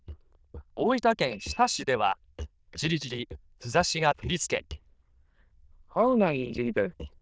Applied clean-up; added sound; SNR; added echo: neural diffusion model UNIVERSE++.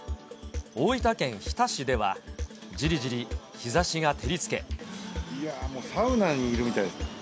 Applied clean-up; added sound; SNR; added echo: none; none; none; none.